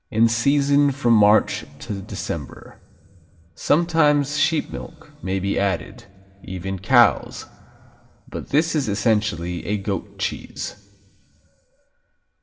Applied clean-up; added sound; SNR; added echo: none; none; none; reverberation time 1.3 s.